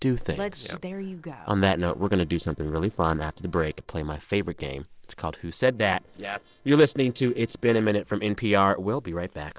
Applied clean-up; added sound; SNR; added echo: neural separator model SepFormer DNS4.